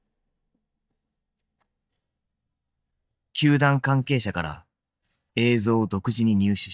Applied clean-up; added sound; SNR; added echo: neural mask model DeepFilterNet 3.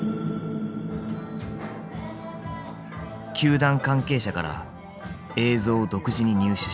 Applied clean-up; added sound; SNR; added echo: none; none; none; none.